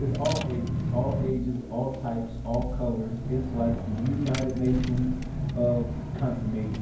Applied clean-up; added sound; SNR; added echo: none; Engine / Car; 2 dB; reverberation time 0.9 s.